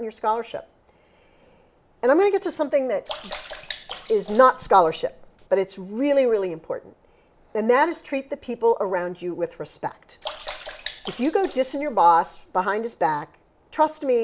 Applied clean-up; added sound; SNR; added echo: none; Sink (filling or washing) / Water / Splash, splatter; 15 dB; none.